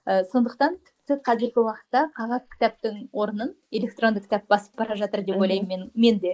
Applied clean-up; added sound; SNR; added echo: neural mask model Resemble Enhance denoiser.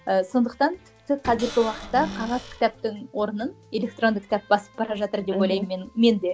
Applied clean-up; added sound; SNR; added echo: none; Cupboard open or close / Door; 12 dB; none.